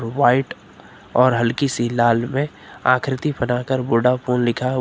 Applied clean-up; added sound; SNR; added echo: none; none; none; none.